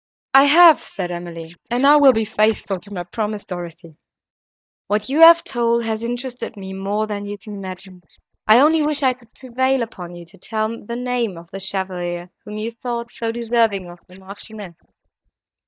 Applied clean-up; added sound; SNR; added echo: neural mask model DeepFilterNet 3.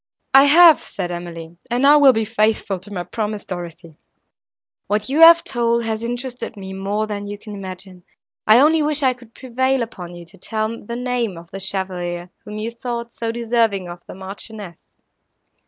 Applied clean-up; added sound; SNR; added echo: none; none; none; none.